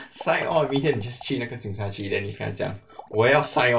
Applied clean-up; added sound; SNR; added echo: none; Liquid; 18 dB; reverberation time 0.2 s.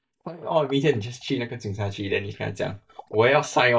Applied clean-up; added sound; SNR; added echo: neural mask model DeepFilterNet 3.